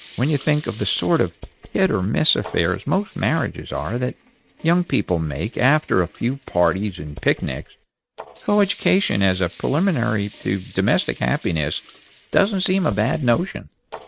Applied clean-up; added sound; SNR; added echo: neural mask model RNNoise.